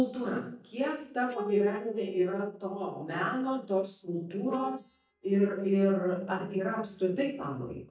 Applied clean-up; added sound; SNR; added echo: neural mask model DeepFilterNet 3.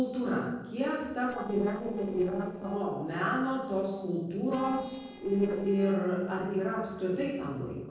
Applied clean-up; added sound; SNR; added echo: neural separator model SepFormer DNS4.